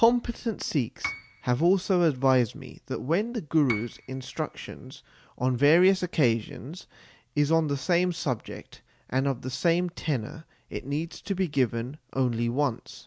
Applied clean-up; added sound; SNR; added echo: none; Piano; 14 dB; none.